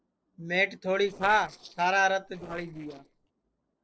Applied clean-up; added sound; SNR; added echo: neural separator model SepFormer DNS4.